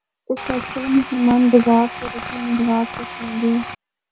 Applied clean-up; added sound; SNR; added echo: none; Tools; 11 dB; none.